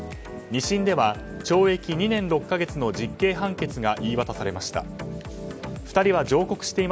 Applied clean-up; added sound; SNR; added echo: none; none; none; none.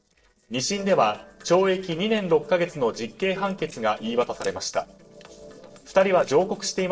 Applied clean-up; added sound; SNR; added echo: neural separator model SepFormer DNS4.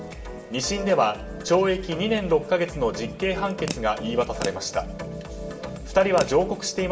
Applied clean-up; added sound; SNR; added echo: none; Crack / Crackle; 13 dB; reverberation time 0.7 s.